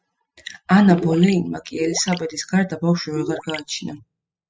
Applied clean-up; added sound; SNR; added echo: classical method spectral subtraction.